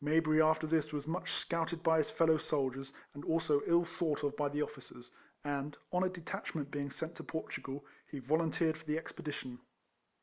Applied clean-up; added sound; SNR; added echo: none; none; none; none.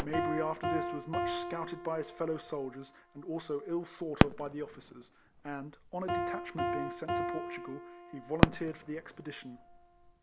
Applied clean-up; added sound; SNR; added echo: none; Fireworks + Piano; -4 dB; none.